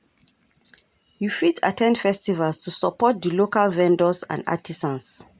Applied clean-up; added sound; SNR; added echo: none; none; none; none.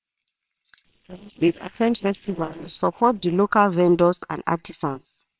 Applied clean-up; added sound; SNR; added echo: neural separator model SepFormer WHAMR!.